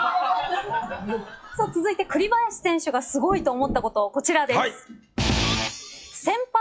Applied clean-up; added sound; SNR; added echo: classical method log-MMSE.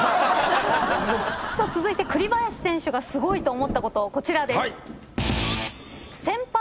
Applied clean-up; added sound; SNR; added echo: none; Rain; 14 dB; none.